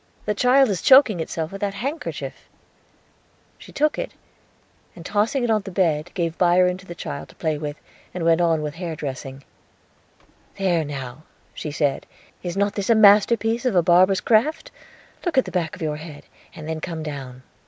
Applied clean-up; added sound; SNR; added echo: none; none; none; none.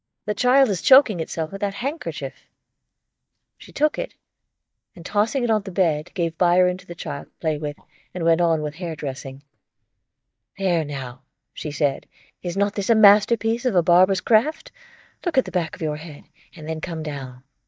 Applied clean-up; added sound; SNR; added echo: neural mask model DeepFilterNet 3.